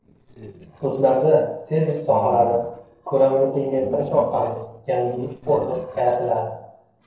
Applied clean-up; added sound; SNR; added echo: neural separator model SepFormer DNS4.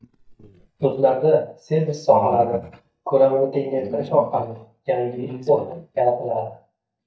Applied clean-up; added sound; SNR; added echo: neural mask model DeepFilterNet 3.